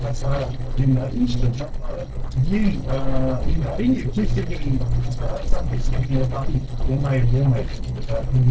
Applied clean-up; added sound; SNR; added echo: neural separator model SepFormer DNS4.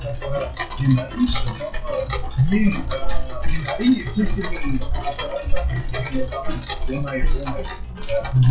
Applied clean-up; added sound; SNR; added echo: classical method WPE with log-MMSE.